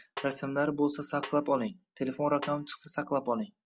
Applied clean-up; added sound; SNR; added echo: none; Snare drum; 16 dB; none.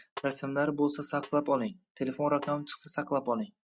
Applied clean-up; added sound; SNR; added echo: neural mask model RNNoise.